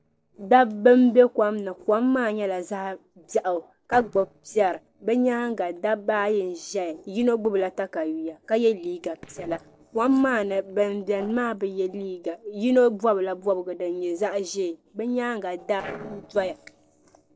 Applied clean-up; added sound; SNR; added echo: neural separator model SepFormer DNS4.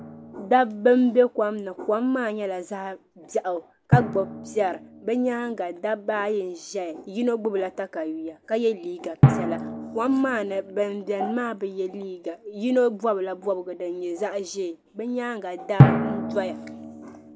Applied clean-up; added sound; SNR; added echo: none; Drum; 2 dB; none.